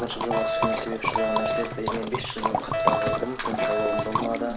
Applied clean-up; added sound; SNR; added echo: none; Alarm + Liquid; -4 dB; none.